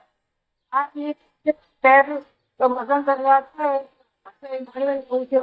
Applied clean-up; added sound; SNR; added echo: neural mask model DeepFilterNet 3.